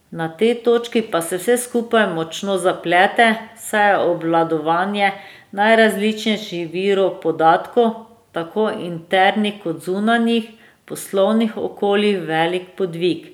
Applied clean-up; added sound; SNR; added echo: none; none; none; none.